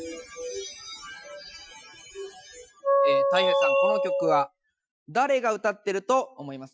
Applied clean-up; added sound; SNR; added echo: classical method Wiener filter.